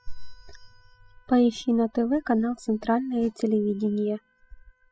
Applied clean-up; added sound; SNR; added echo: classical method spectral subtraction.